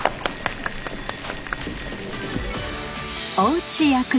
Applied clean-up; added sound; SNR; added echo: none; Bell; -1 dB; none.